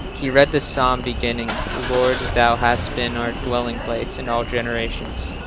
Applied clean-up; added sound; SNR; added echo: none; Engine starting / Car; 6 dB; none.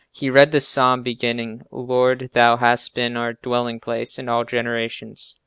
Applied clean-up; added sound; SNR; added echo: none; none; none; none.